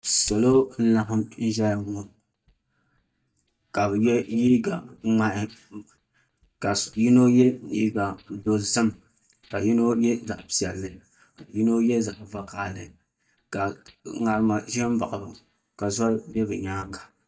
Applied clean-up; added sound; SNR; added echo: neural mask model DeepFilterNet 3.